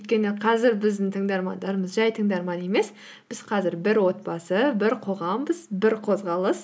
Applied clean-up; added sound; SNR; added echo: none; none; none; none.